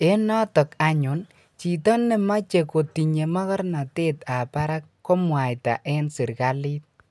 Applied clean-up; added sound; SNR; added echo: none; none; none; none.